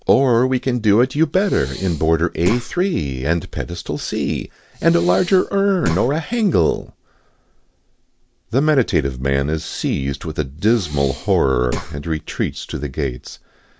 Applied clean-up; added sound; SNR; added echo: none; Breathing; 12 dB; none.